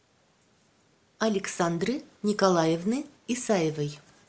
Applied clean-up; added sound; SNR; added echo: none; none; none; none.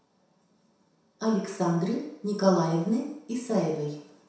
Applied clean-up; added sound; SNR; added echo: none; none; none; reverberation time 0.7 s.